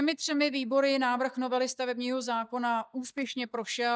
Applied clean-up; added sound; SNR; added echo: neural mask model DeepFilterNet 3.